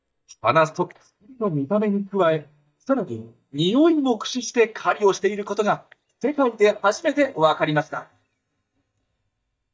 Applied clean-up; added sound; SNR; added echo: neural mask model DeepFilterNet 3.